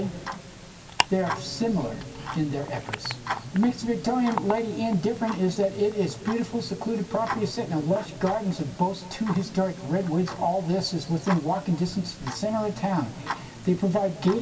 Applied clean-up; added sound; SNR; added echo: none; Tick-tock; 10 dB; reverberation time 2.2 s.